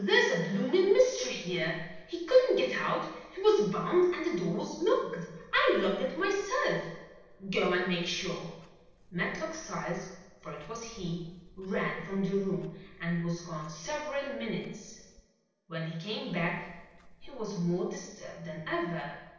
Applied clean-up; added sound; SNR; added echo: neural separator model SepFormer DNS4.